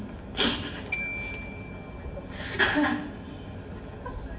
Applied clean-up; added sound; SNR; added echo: none; Glockenspiel; 10 dB; reverberation time 1.0 s.